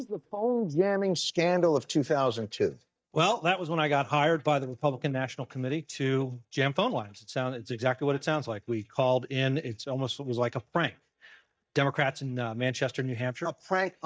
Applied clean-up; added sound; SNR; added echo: neural mask model DeepFilterNet 3.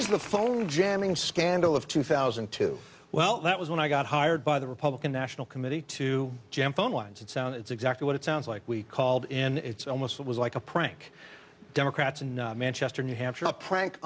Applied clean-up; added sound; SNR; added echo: none; none; none; none.